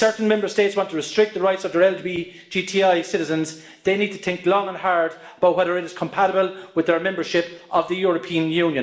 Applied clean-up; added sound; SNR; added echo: none; none; none; reverberation time 0.7 s.